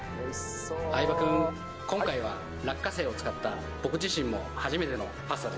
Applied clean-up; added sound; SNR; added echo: none; Keyboard (musical); 16 dB; none.